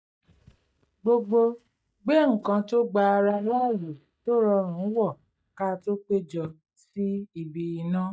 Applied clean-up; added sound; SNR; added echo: neural mask model DeepFilterNet 3.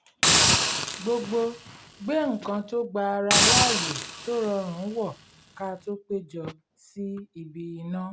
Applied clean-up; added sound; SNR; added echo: none; Hiss; -4 dB; none.